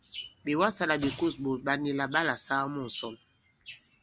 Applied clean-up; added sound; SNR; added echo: none; Explosion; 17 dB; none.